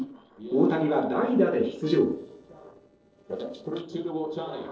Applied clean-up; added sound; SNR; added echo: neural separator model SepFormer DNS4.